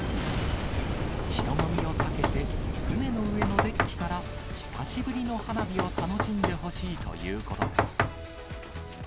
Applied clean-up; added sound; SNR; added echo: none; Boom + Knock; -3 dB; none.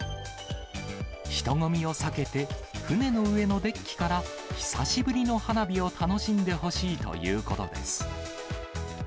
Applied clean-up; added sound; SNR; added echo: none; none; none; none.